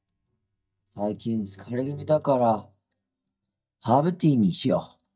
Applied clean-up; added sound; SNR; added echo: neural mask model DeepFilterNet 3.